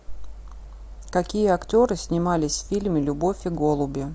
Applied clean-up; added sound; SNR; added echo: none; none; none; none.